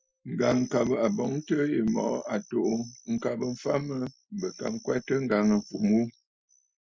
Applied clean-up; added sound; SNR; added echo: classical method Wiener filter.